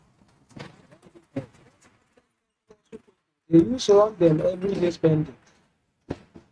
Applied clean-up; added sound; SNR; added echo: neural mask model RNNoise.